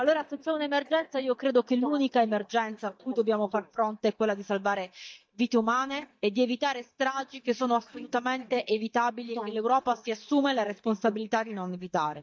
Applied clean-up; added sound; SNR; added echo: neural mask model DeepFilterNet 3.